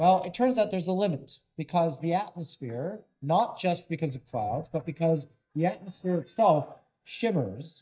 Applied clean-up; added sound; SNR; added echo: neural mask model DeepFilterNet 3.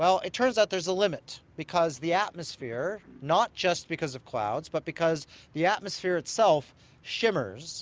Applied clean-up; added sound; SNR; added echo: none; none; none; none.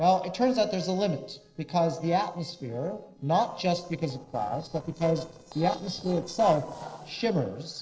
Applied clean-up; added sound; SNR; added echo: neural separator model SepFormer DNS4.